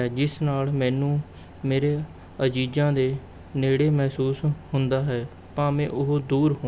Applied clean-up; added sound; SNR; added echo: none; none; none; none.